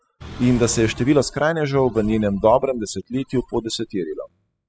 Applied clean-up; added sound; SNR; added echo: classical method spectral subtraction.